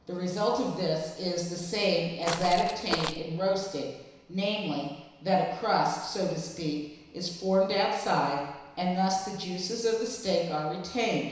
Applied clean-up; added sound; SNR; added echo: none; Walk, footsteps; 5 dB; reverberation time 1.0 s.